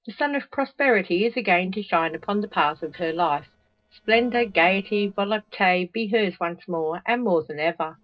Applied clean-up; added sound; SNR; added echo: neural separator model SepFormer DNS4.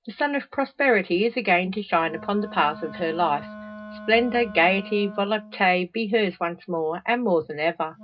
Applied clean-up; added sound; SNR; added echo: none; Wind instrument, woodwind instrument; 18 dB; reverberation time 0.2 s.